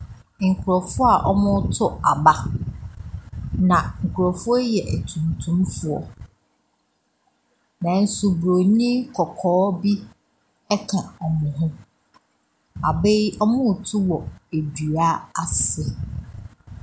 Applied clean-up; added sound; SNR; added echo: none; none; none; none.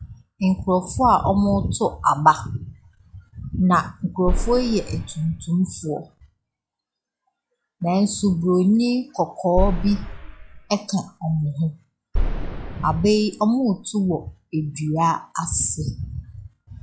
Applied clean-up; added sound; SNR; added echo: classical method log-MMSE.